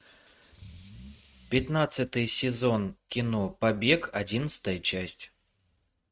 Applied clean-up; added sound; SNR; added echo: neural mask model RNNoise.